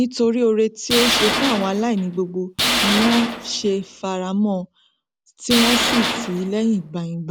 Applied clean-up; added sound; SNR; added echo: none; Tools; 1 dB; none.